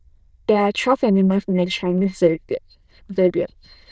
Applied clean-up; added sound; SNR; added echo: neural diffusion model UNIVERSE++.